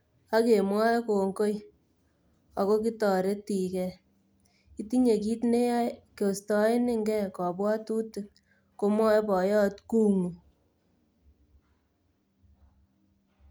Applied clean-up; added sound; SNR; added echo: none; none; none; none.